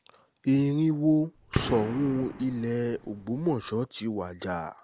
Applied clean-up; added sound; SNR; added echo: none; Gunshot, gunfire; 9 dB; none.